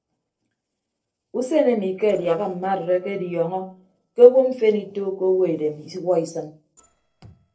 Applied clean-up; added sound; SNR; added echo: neural separator model SepFormer DNS4.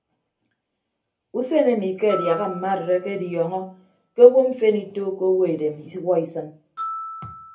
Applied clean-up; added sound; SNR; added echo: none; Glockenspiel; 16 dB; reverberation time 0.3 s.